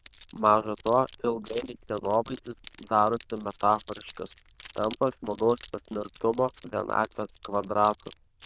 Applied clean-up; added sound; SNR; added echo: neural diffusion model UNIVERSE++.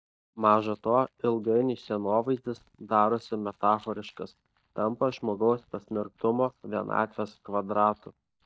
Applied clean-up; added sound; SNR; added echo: neural mask model DeepFilterNet 3.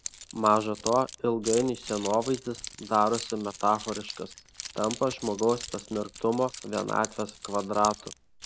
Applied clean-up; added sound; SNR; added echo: none; Keys jangling; 13 dB; none.